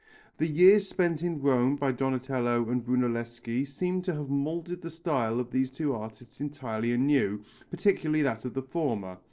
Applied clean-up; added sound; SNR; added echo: neural separator model SepFormer DNS4.